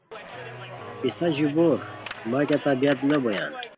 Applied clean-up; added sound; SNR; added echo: none; Clapping; 13 dB; none.